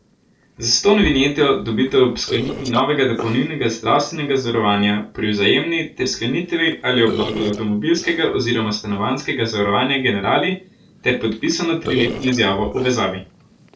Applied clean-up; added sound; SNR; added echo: neural separator model SepFormer DNS4.